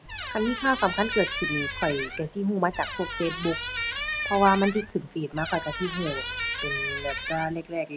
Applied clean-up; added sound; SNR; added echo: none; Squeak; 5 dB; none.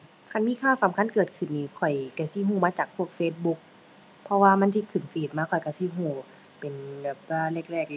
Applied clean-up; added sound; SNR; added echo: none; none; none; none.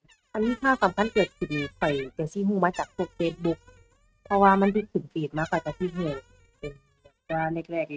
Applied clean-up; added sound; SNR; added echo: neural mask model RNNoise.